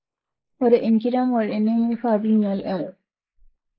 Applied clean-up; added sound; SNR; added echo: neural mask model Resemble Enhance denoiser.